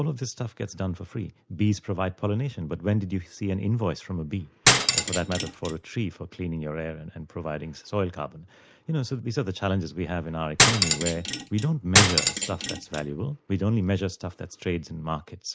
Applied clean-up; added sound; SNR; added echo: none; Cutlery, silverware; -5 dB; none.